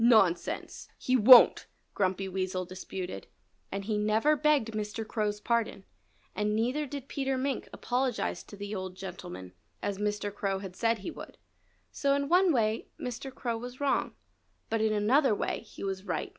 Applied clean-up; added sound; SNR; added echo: none; none; none; none.